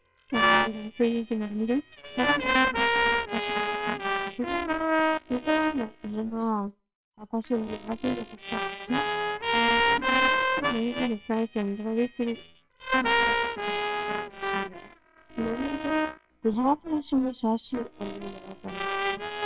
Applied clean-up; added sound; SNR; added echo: neural separator model SepFormer WHAMR!.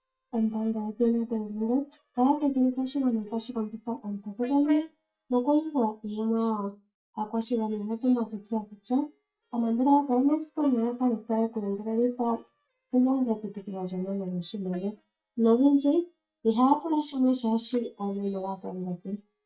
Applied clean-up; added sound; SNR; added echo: neural mask model DeepFilterNet 3.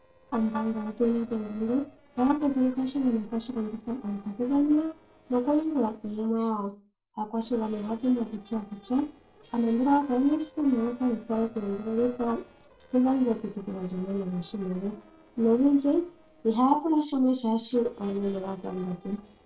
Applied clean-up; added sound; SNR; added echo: neural separator model SepFormer DNS4.